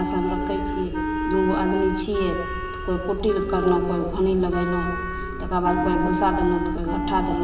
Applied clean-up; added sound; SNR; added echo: none; Wind instrument, woodwind instrument; 4 dB; reverberation time 1.0 s.